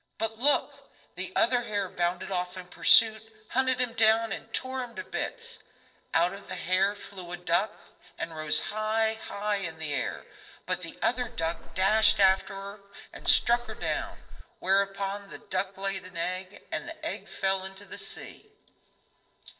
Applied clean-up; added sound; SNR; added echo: neural separator model SepFormer DNS4.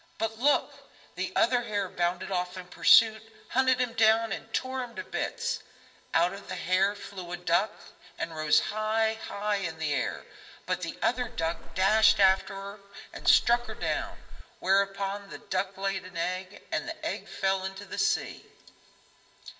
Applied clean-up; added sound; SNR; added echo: none; Water / Splash, splatter; 4 dB; reverberation time 2.4 s.